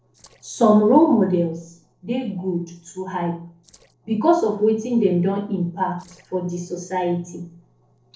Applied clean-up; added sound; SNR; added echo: neural separator model SepFormer DNS4.